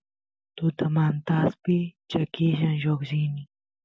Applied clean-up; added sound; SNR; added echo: none; none; none; none.